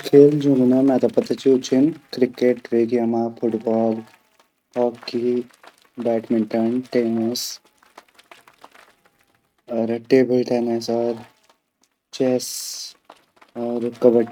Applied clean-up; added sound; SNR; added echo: neural mask model RNNoise.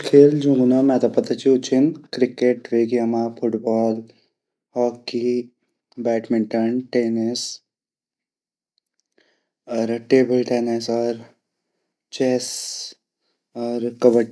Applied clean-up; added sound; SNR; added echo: none; none; none; none.